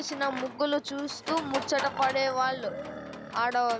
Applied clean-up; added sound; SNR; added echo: none; Livestock, farm animals, working animals; 9 dB; none.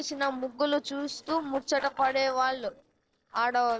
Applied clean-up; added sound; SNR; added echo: neural separator model SepFormer DNS4.